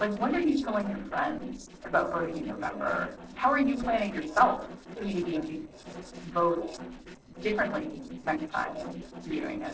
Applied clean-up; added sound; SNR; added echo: neural separator model SepFormer DNS4.